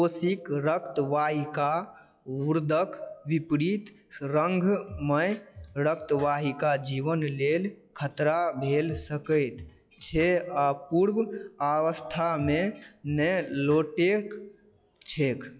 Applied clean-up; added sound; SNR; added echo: classical method log-MMSE.